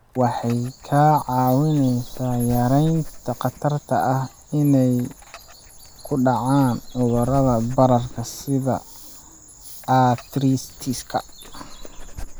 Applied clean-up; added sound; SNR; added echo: none; Dog; 17 dB; none.